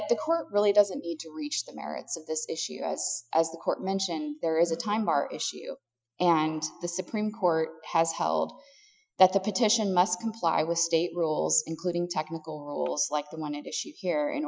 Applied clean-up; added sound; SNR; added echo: classical method Wiener filter.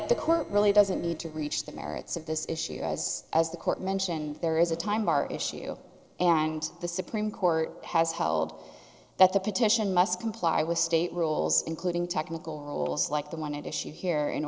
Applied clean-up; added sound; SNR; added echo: neural separator model SepFormer DNS4.